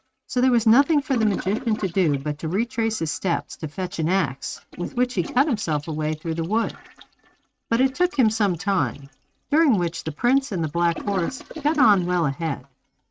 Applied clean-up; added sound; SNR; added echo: neural mask model RNNoise.